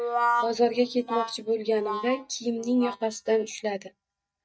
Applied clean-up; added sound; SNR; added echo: neural mask model DeepFilterNet 3.